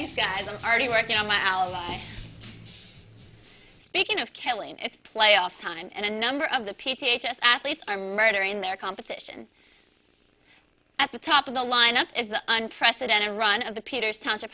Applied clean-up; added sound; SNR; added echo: none; none; none; none.